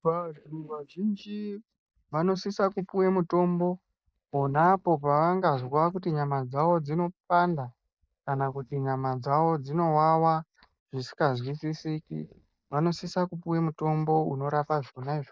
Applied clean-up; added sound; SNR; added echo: neural mask model DeepFilterNet 3.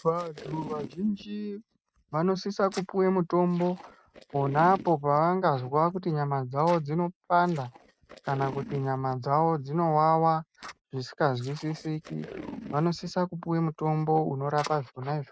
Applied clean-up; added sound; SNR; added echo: neural mask model RNNoise.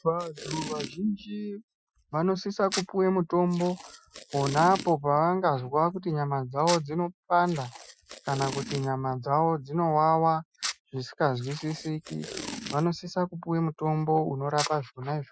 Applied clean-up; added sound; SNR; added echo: classical method Wiener filter.